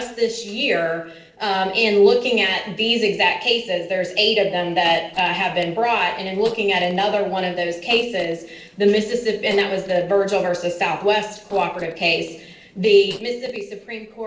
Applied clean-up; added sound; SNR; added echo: neural separator model SepFormer DNS4.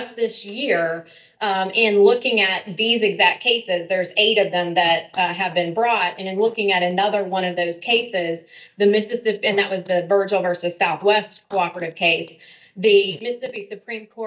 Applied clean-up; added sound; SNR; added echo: neural mask model DeepFilterNet 3.